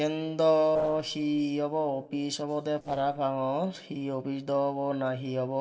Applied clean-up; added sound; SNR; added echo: neural separator model SepFormer DNS4.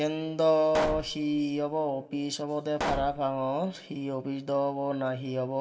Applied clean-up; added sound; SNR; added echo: none; Explosion; 7 dB; reverberation time 1.0 s.